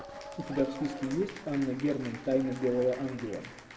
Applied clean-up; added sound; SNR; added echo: none; Applause / Cheering; 14 dB; reverberation time 0.9 s.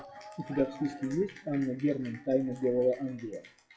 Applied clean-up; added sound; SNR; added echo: classical method WPE with log-MMSE.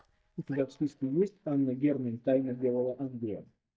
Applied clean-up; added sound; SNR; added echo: neural mask model DeepFilterNet 3.